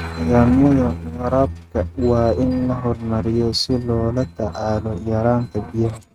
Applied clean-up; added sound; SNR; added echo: neural mask model RNNoise.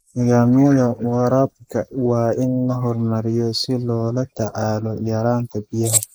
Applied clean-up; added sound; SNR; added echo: neural mask model Resemble Enhance denoiser.